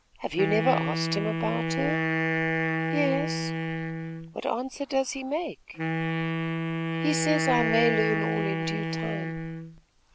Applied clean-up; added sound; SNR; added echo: none; Wind instrument, woodwind instrument; -1 dB; none.